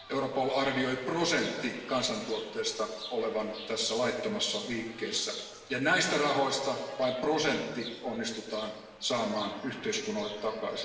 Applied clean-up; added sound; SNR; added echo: none; Chirp, tweet; 15 dB; reverberation time 1.2 s.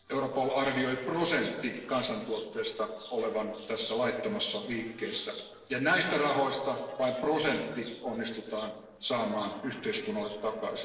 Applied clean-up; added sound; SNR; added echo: neural separator model SepFormer DNS4.